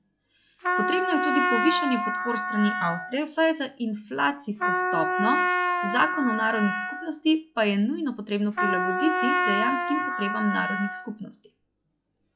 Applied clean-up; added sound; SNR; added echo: classical method log-MMSE.